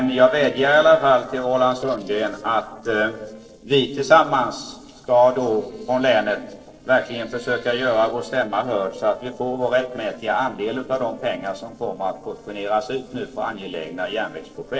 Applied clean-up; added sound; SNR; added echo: neural separator model SepFormer DNS4.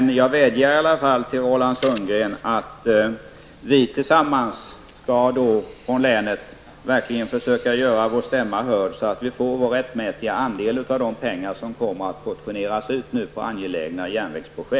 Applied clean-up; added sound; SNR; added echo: none; none; none; none.